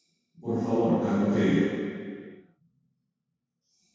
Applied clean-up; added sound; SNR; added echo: none; none; none; reverberation time 2.0 s.